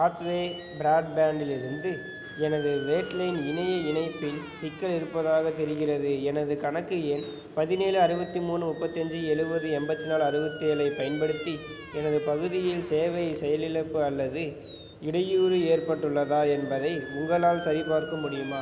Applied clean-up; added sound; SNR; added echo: none; Squeak; 18 dB; none.